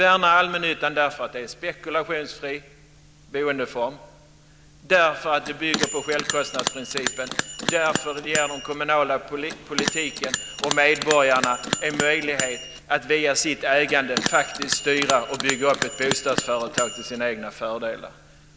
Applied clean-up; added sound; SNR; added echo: none; Bell; 6 dB; none.